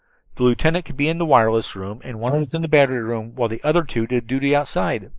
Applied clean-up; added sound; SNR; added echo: neural mask model Resemble Enhance denoiser.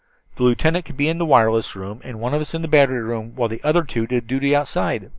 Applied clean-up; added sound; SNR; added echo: none; none; none; none.